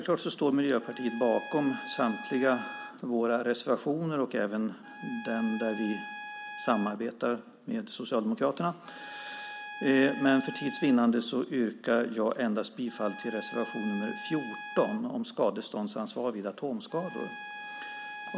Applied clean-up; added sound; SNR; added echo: none; Trumpet; 14 dB; none.